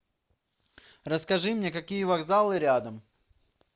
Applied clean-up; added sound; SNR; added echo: none; none; none; none.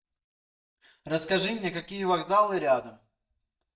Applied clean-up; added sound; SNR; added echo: neural mask model DeepFilterNet 3.